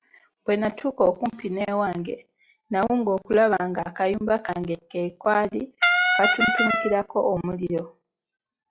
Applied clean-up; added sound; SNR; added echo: classical method log-MMSE.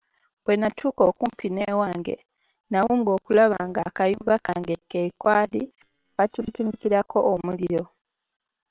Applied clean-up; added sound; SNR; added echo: neural separator model SepFormer WHAM!.